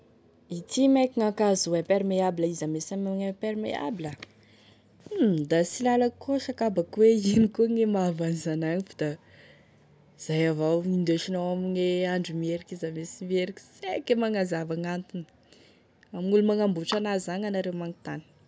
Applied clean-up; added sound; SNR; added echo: none; Clapping; 18 dB; none.